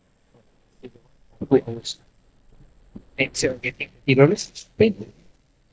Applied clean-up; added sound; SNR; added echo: neural mask model DeepFilterNet 3.